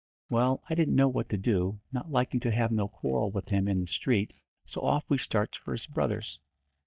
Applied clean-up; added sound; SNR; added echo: neural mask model DeepFilterNet 3.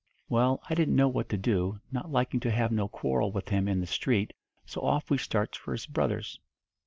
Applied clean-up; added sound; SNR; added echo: none; none; none; none.